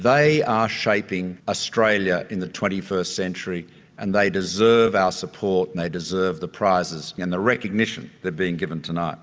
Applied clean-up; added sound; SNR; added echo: none; none; none; none.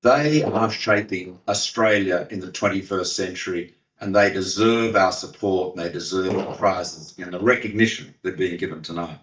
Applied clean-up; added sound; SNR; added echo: neural mask model DeepFilterNet 3.